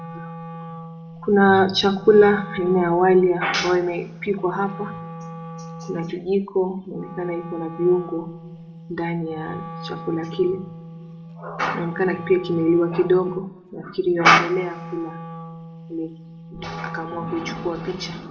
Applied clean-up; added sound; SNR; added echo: none; Wind instrument, woodwind instrument; 14 dB; reverberation time 1.2 s.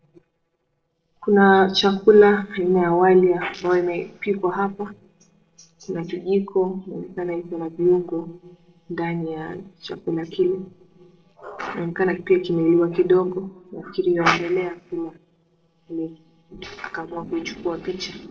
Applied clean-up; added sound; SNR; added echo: neural separator model SepFormer DNS4.